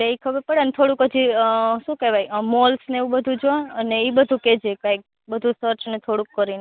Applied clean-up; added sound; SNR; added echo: none; none; none; none.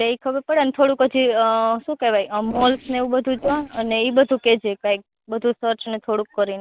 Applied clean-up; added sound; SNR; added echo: neural separator model SepFormer DNS4.